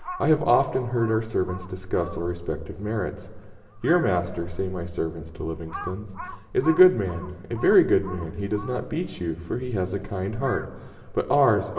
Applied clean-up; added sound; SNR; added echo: none; Crow; 18 dB; reverberation time 1.6 s.